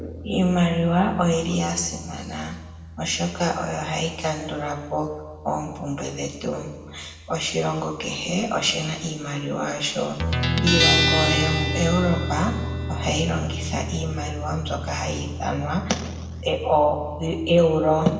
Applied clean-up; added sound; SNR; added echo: none; Guitar; 5 dB; reverberation time 1.2 s.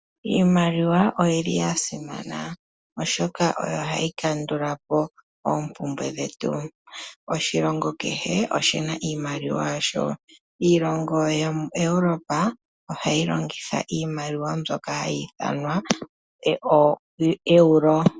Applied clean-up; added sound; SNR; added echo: none; none; none; none.